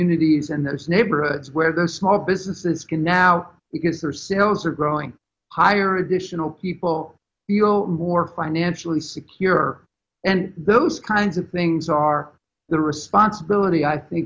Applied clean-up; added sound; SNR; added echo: none; none; none; none.